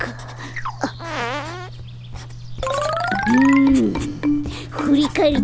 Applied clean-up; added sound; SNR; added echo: none; Writing; 12 dB; none.